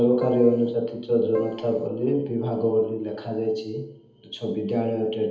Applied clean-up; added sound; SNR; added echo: none; Keyboard (musical); 12 dB; reverberation time 0.8 s.